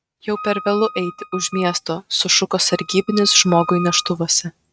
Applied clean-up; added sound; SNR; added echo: neural mask model RNNoise.